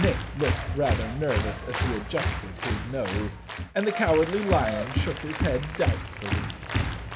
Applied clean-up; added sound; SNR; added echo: none; Applause; 0 dB; none.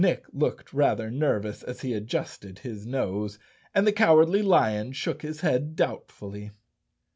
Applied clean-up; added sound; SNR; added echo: none; none; none; none.